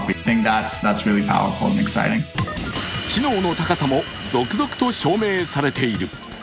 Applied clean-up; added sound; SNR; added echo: none; none; none; none.